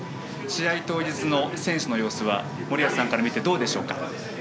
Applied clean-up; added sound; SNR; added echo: none; none; none; none.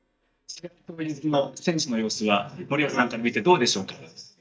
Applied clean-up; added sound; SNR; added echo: neural mask model DeepFilterNet 3.